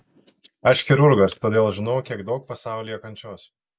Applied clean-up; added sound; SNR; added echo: none; none; none; none.